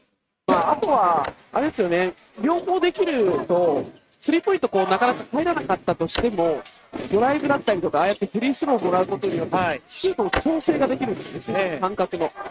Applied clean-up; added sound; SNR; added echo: neural mask model RNNoise.